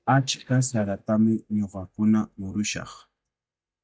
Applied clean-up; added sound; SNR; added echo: neural mask model DeepFilterNet 3.